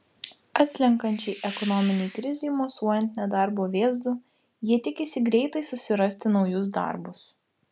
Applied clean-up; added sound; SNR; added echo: none; Hiss; 7 dB; none.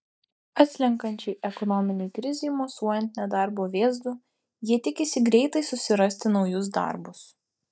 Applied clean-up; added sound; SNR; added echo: neural mask model DeepFilterNet 3.